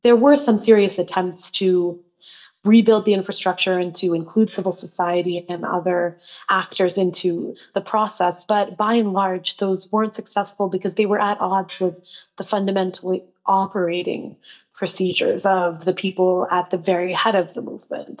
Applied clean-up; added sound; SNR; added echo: neural mask model DeepFilterNet 3.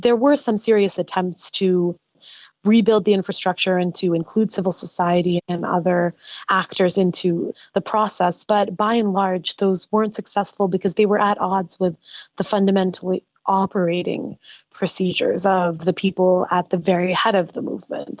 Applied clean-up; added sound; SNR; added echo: none; none; none; none.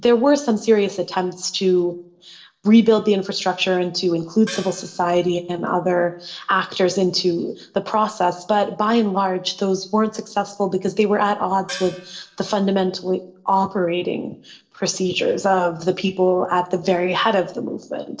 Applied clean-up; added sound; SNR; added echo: neural separator model SepFormer DNS4.